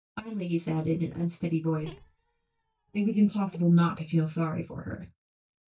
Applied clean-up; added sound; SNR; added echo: neural mask model DeepFilterNet 3.